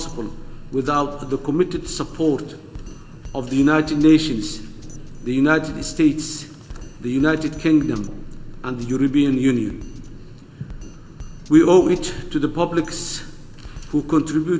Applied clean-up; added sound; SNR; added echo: none; Drum kit; 14 dB; reverberation time 0.7 s.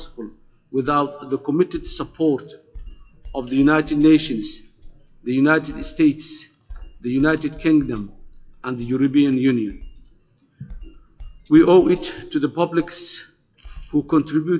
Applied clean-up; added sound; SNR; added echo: classical method WPE with log-MMSE.